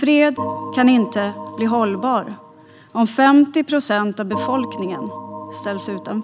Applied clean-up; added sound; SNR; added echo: none; Organ; 13 dB; none.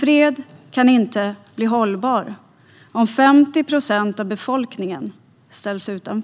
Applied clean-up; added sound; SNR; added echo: none; none; none; none.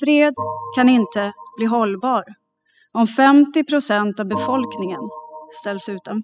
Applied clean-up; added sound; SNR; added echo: classical method spectral subtraction.